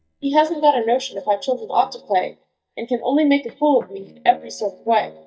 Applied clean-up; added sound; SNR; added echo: neural mask model DeepFilterNet 3.